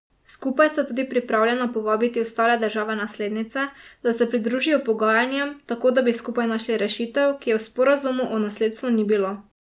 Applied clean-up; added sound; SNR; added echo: none; none; none; none.